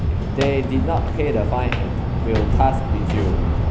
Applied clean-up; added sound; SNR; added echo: none; Walk, footsteps; -4 dB; none.